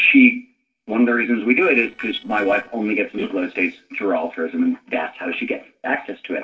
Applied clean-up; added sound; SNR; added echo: neural separator model SepFormer DNS4.